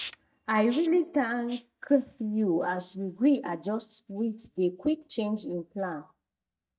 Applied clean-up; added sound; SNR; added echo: neural mask model DeepFilterNet 3.